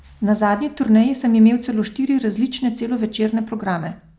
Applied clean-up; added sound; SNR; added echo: none; none; none; none.